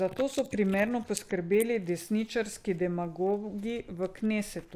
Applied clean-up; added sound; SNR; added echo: neural mask model Resemble Enhance denoiser.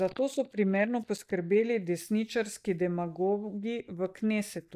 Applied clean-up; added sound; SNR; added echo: neural mask model DeepFilterNet 3.